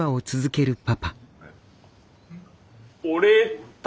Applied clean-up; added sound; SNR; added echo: none; none; none; none.